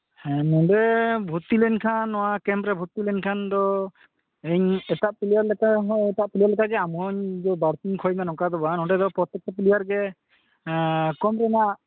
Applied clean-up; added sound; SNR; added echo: none; none; none; none.